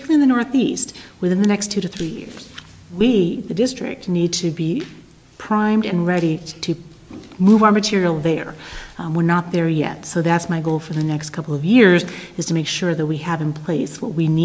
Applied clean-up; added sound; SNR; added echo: none; none; none; none.